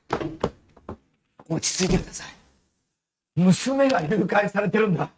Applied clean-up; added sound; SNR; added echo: neural mask model RNNoise.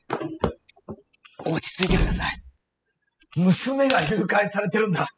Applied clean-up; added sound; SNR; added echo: classical method spectral subtraction.